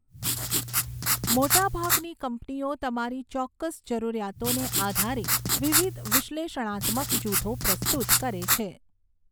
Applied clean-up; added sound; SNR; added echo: none; Writing; -4 dB; none.